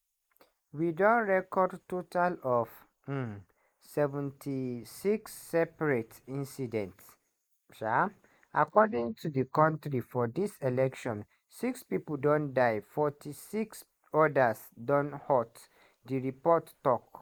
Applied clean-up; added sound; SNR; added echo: neural mask model Resemble Enhance denoiser.